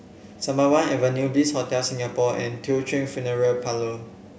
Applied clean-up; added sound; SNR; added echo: none; none; none; none.